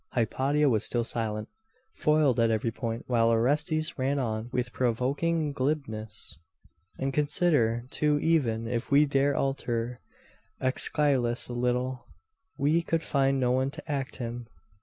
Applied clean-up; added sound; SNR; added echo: none; none; none; none.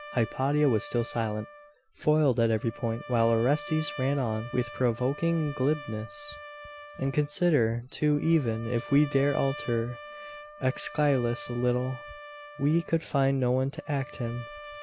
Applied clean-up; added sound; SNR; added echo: none; Trumpet; 16 dB; none.